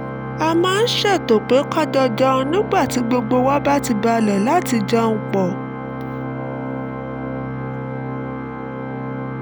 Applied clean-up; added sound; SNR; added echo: none; Organ; 6 dB; none.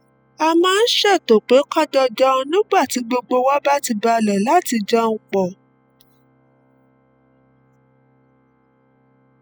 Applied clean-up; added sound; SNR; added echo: classical method spectral subtraction.